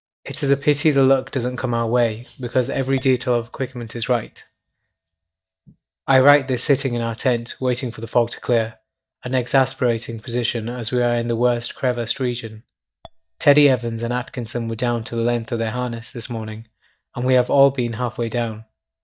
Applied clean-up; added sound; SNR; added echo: neural mask model DeepFilterNet 3.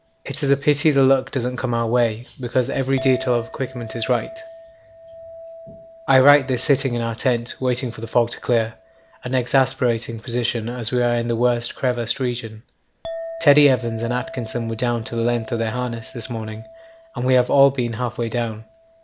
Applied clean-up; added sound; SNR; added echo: none; Chink, clink; 18 dB; none.